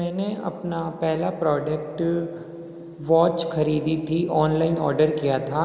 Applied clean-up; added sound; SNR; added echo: none; none; none; none.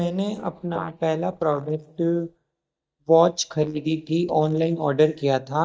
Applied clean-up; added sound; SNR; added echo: neural mask model DeepFilterNet 3.